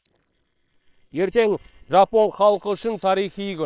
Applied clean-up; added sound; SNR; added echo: neural separator model SepFormer WHAM!.